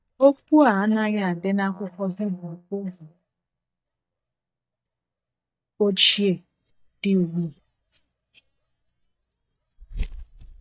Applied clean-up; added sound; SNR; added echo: neural mask model DeepFilterNet 3.